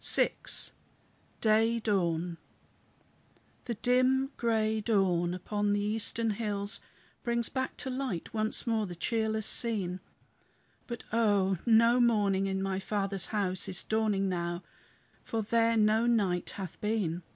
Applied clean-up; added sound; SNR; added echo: none; none; none; none.